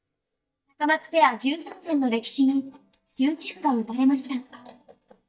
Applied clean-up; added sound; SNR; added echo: neural mask model DeepFilterNet 3.